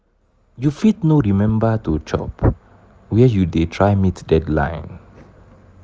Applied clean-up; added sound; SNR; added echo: none; none; none; none.